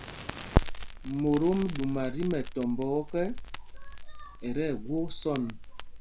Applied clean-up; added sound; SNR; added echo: none; Crackle; 2 dB; none.